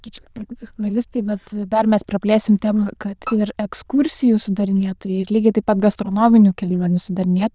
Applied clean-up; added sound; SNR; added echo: neural diffusion model UNIVERSE++.